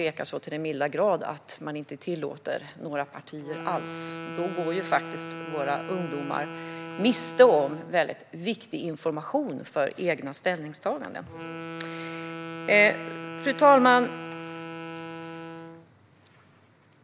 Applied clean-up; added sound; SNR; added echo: none; Wind instrument, woodwind instrument; 13 dB; none.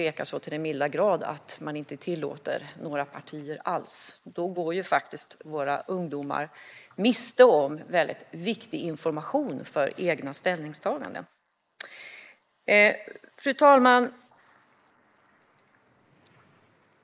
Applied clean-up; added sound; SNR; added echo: neural mask model Resemble Enhance denoiser.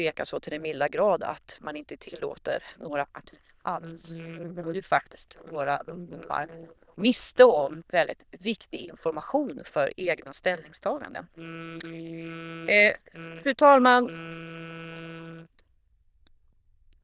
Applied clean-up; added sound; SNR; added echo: neural diffusion model UNIVERSE++.